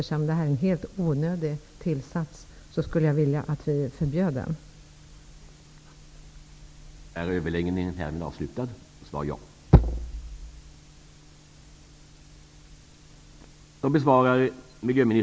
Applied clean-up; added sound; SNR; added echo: none; none; none; none.